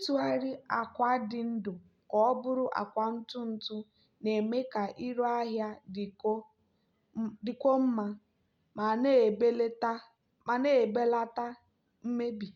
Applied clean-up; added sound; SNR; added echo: none; none; none; none.